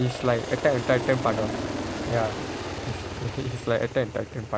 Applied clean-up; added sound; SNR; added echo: none; Aircraft; 5 dB; none.